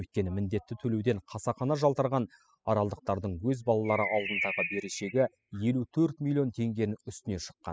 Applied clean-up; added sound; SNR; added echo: classical method spectral subtraction.